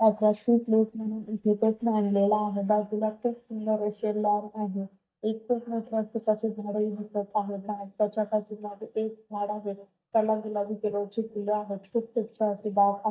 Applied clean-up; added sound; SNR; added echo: neural mask model DeepFilterNet 3.